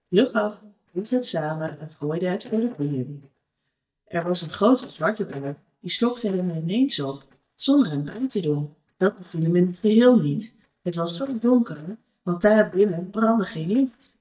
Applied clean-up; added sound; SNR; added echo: neural mask model DeepFilterNet 3.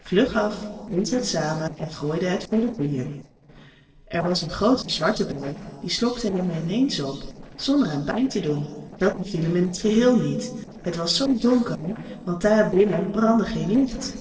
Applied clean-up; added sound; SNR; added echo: neural separator model SepFormer DNS4.